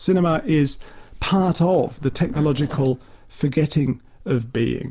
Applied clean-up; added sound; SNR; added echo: none; Zipper (clothing); 17 dB; none.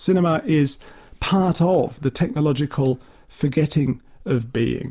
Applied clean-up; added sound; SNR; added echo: none; none; none; none.